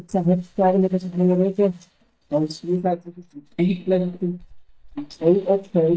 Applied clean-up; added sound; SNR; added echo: neural mask model DeepFilterNet 3.